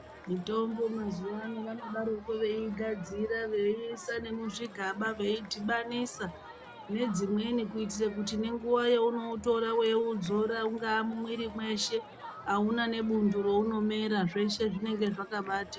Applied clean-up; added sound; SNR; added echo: none; Crowd; 17 dB; none.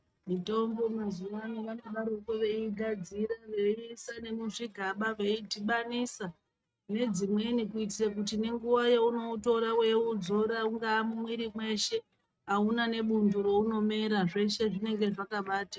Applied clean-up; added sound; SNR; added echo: neural mask model RNNoise.